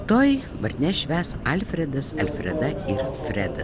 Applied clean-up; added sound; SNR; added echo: none; Subway, metro, underground; 7 dB; none.